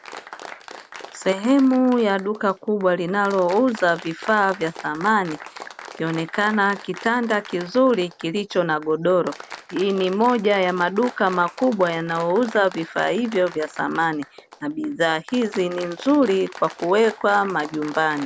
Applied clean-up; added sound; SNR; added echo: none; Applause; 18 dB; none.